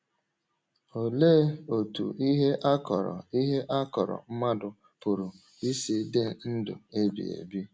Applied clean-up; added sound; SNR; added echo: none; none; none; none.